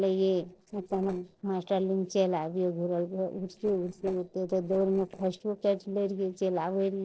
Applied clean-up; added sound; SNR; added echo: neural separator model SepFormer DNS4.